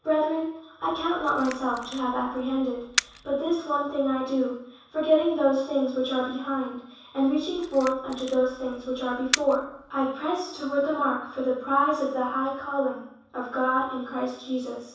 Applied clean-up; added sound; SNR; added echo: none; Camera; 9 dB; reverberation time 0.7 s.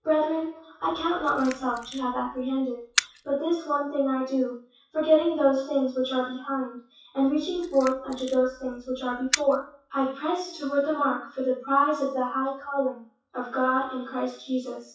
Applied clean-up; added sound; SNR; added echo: classical method WPE with log-MMSE.